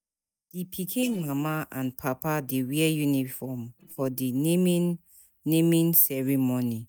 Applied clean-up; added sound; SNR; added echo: neural mask model DeepFilterNet 3.